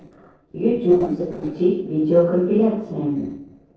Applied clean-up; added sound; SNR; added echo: neural separator model SepFormer DNS4.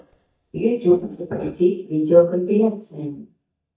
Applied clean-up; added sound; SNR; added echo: neural mask model DeepFilterNet 3.